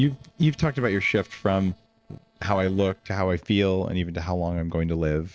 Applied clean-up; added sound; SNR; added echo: neural separator model SepFormer DNS4.